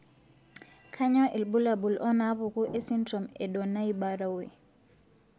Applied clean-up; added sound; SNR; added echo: none; none; none; none.